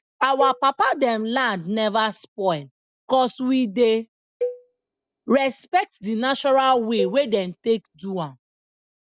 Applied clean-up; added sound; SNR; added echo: none; Cowbell; 12 dB; none.